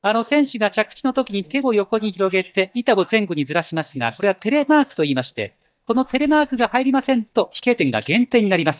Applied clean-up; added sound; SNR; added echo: neural mask model DeepFilterNet 3.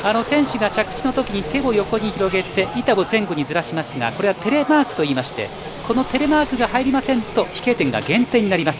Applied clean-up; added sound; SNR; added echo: none; Waves, surf; 20 dB; none.